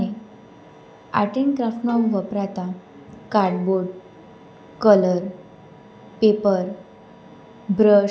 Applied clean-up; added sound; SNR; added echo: none; Bowed string instrument; 19 dB; none.